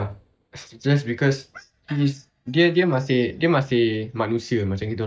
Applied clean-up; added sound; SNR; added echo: neural mask model DeepFilterNet 3.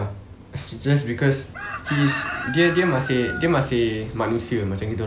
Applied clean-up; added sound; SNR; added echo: none; Chicken, rooster; 9 dB; none.